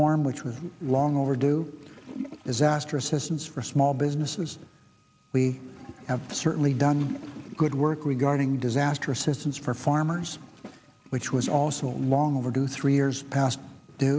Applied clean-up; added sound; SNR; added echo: none; Toilet flush; 17 dB; none.